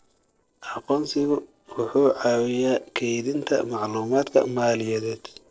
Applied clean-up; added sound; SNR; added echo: neural separator model SepFormer DNS4.